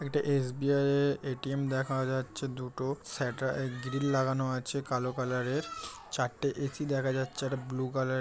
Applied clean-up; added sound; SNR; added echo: none; none; none; none.